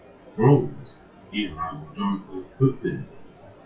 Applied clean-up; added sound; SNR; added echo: classical method WPE with log-MMSE.